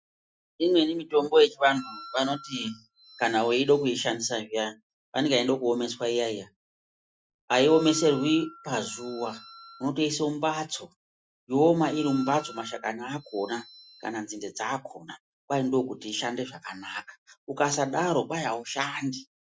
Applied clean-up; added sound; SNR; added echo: classical method Wiener filter.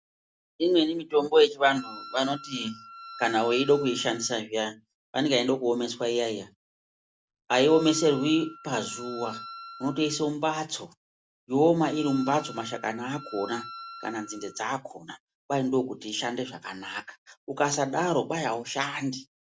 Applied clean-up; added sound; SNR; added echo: none; Wind instrument, woodwind instrument; 17 dB; none.